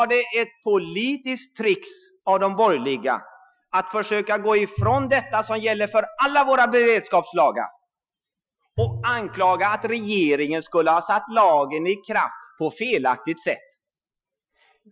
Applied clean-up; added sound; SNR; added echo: classical method Wiener filter.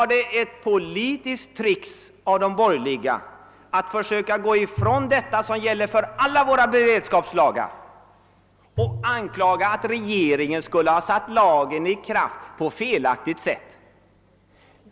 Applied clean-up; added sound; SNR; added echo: none; Bowed string instrument; 12 dB; none.